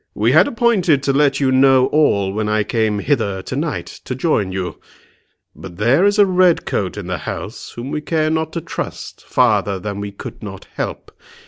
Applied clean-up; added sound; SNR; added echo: none; none; none; none.